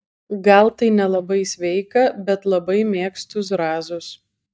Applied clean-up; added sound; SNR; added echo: neural mask model DeepFilterNet 3.